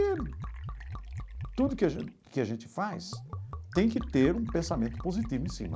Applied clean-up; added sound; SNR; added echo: none; Liquid; 8 dB; none.